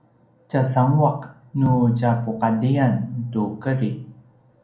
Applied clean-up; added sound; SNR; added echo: none; none; none; reverberation time 0.6 s.